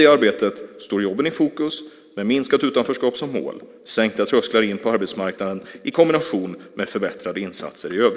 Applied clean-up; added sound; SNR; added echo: none; none; none; none.